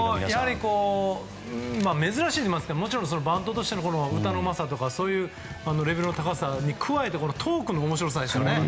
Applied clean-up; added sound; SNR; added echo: none; none; none; none.